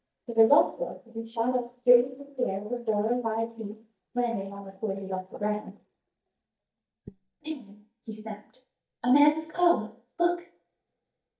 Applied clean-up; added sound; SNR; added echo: neural mask model DeepFilterNet 3.